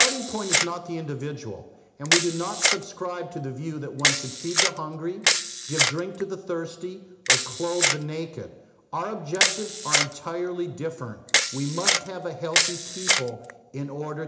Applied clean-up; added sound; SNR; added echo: none; Camera; -4 dB; reverberation time 0.8 s.